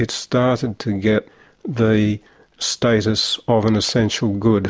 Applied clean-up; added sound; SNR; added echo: none; none; none; none.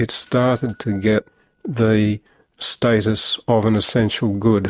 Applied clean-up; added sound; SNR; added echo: neural mask model RNNoise.